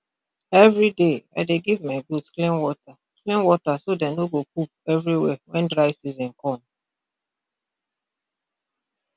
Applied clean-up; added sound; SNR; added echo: none; none; none; none.